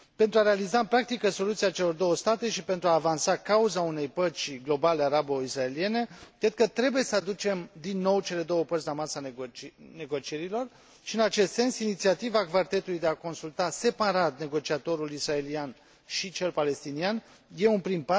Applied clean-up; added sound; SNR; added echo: none; none; none; none.